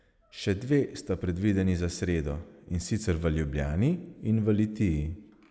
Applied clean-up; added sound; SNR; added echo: none; none; none; none.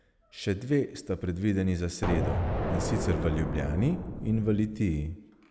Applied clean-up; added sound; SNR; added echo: none; Explosion; 2 dB; none.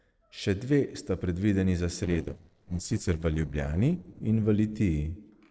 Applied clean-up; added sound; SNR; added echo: neural separator model SepFormer DNS4.